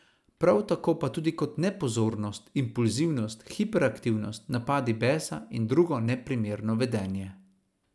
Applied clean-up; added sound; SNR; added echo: none; none; none; none.